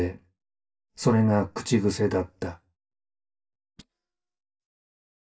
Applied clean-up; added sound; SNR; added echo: neural mask model DeepFilterNet 3.